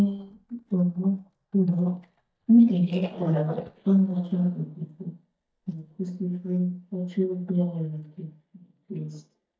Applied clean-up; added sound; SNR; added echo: neural mask model DeepFilterNet 3.